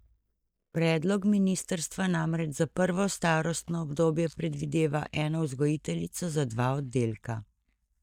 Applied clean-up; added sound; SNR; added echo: neural mask model DeepFilterNet 3.